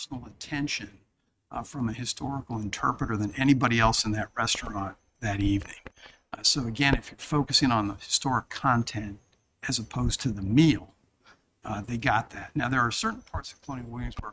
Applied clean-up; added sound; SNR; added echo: neural mask model RNNoise.